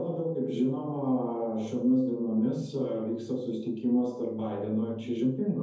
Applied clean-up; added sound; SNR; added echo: none; none; none; reverberation time 0.5 s.